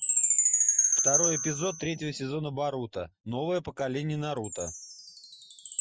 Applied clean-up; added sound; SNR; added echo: classical method Wiener filter.